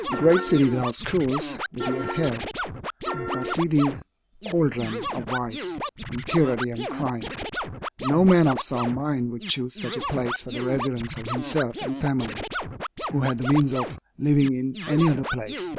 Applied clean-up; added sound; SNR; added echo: none; Piano + Scratching (performance technique); 7 dB; none.